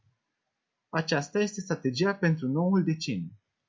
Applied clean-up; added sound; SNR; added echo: none; none; none; none.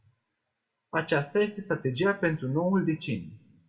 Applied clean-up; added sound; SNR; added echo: none; none; none; reverberation time 0.3 s.